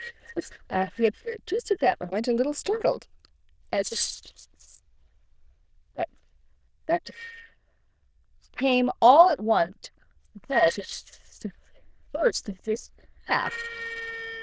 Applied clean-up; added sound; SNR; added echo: neural diffusion model UNIVERSE++.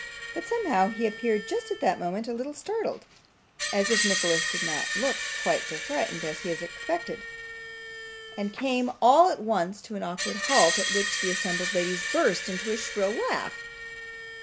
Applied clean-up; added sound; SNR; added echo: none; Screech; 5 dB; none.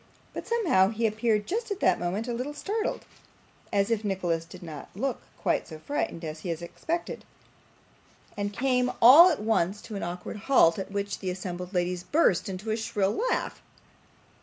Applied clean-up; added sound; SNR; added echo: none; none; none; none.